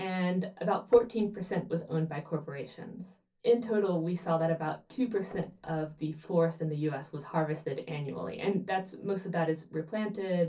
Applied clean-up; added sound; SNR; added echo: neural separator model SepFormer DNS4.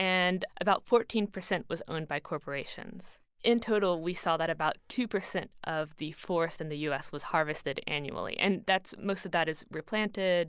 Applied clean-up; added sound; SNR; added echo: none; none; none; none.